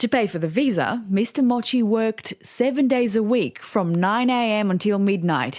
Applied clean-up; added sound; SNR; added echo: none; none; none; none.